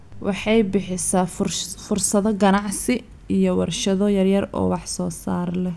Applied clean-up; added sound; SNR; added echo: none; none; none; none.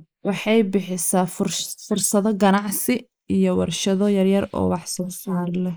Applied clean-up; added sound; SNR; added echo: neural mask model Resemble Enhance denoiser.